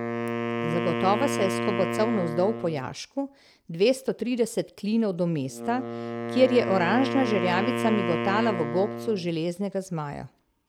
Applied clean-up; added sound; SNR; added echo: none; Wind instrument, woodwind instrument; 5 dB; none.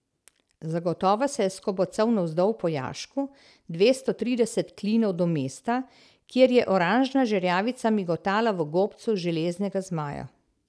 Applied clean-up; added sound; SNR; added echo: none; none; none; none.